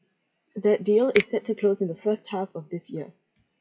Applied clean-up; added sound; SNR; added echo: classical method WPE with log-MMSE.